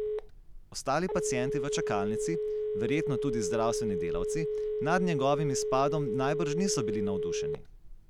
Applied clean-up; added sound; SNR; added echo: none; Telephone; 0 dB; none.